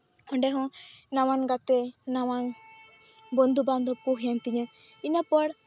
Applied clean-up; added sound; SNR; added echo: none; none; none; none.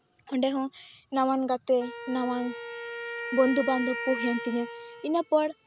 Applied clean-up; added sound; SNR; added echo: none; Wind instrument, woodwind instrument; 10 dB; none.